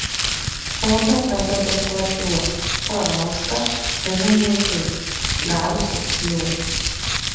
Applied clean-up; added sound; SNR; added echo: none; Crumpling, crinkling; 0 dB; reverberation time 1.0 s.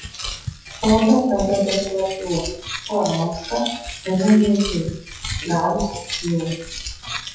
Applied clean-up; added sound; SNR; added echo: classical method WPE with log-MMSE.